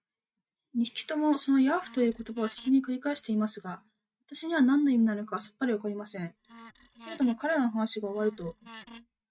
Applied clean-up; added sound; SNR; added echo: neural mask model RNNoise.